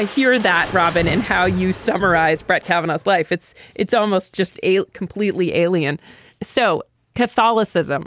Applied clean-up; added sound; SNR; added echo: none; Crushing; 16 dB; none.